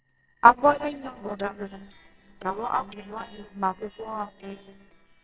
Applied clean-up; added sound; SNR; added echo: neural separator model SepFormer WHAMR!.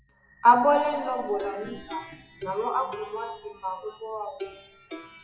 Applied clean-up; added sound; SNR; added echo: classical method WPE with log-MMSE.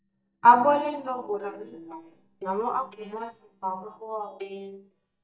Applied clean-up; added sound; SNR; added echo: neural mask model DeepFilterNet 3.